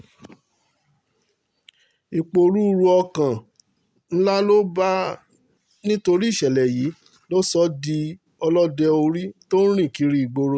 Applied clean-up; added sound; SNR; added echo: none; none; none; none.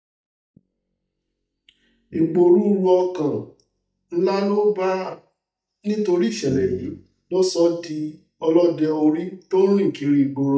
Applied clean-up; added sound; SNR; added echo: neural mask model DeepFilterNet 3.